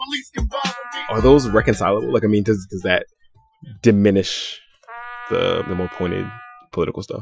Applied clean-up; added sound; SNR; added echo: classical method Wiener filter.